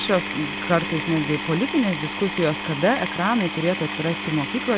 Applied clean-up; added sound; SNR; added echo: none; Power tool; 4 dB; none.